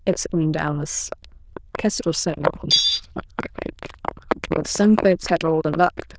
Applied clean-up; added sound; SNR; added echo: neural diffusion model UNIVERSE++.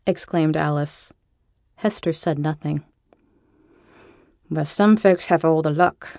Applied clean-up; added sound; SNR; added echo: none; none; none; none.